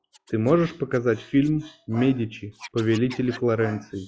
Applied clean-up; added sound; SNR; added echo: classical method log-MMSE.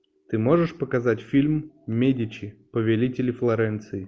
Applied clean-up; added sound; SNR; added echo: none; none; none; none.